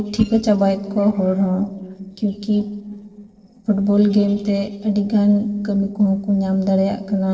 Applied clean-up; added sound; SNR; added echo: neural separator model SepFormer DNS4.